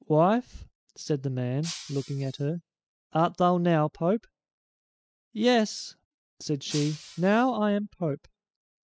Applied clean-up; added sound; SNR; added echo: classical method spectral subtraction.